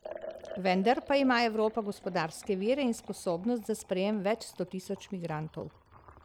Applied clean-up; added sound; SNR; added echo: none; Liquid; 18 dB; none.